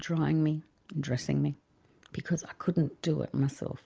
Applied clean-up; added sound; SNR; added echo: none; none; none; none.